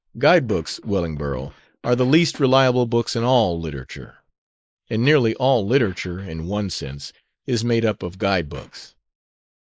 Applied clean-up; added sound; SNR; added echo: neural mask model Resemble Enhance denoiser.